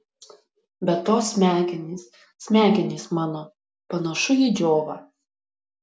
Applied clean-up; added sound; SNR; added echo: none; none; none; none.